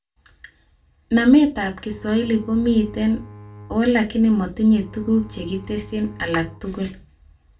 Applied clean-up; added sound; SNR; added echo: none; Bowed string instrument; 19 dB; reverberation time 0.2 s.